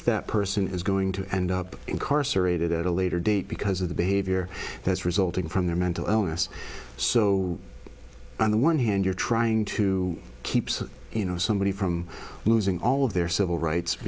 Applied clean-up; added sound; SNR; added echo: none; none; none; none.